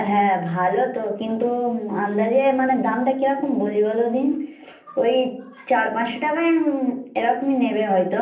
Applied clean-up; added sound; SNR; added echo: none; none; none; reverberation time 0.6 s.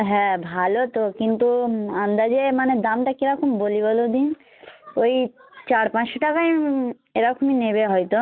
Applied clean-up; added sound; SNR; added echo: none; none; none; none.